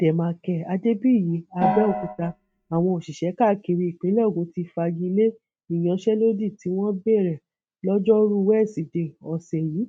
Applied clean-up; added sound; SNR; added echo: neural mask model RNNoise.